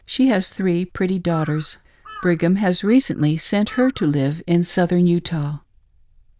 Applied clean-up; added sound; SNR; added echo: neural diffusion model UNIVERSE++.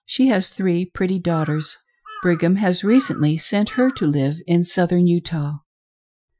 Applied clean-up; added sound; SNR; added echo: classical method Wiener filter.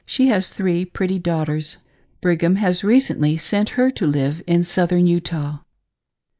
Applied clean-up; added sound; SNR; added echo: neural mask model Resemble Enhance denoiser.